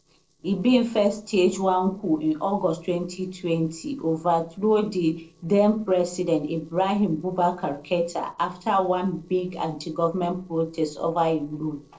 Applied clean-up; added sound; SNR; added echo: neural separator model SepFormer DNS4.